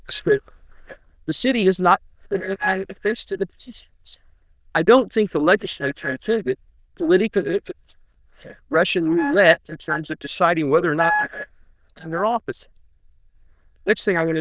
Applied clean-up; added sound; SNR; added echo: neural diffusion model UNIVERSE++.